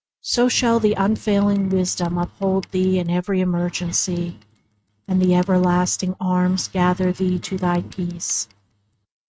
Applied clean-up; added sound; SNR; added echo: neural mask model RNNoise.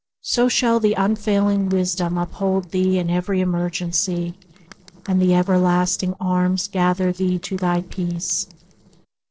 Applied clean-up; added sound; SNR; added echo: neural separator model SepFormer DNS4.